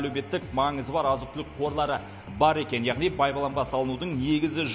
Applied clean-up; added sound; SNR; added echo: none; Bass guitar; 16 dB; none.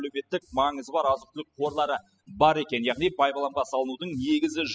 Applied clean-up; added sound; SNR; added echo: classical method spectral subtraction.